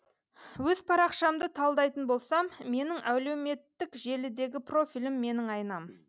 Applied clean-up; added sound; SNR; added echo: none; none; none; none.